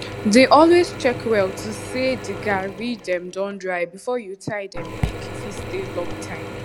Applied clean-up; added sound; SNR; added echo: none; Raindrop / Drip + Drill / Mechanisms; 10 dB; none.